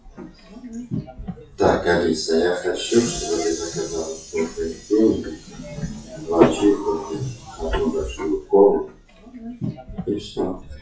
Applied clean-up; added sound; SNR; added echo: classical method WPE with log-MMSE.